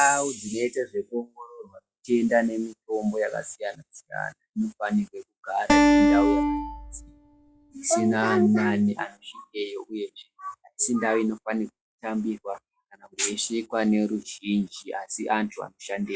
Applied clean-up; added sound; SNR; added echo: classical method log-MMSE.